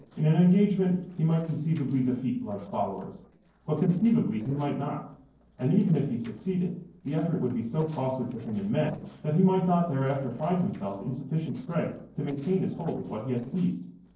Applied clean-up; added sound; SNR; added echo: neural separator model SepFormer DNS4.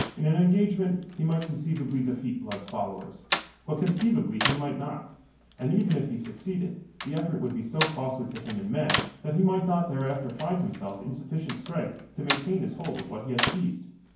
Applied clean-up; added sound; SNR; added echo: none; Slam; 4 dB; reverberation time 0.9 s.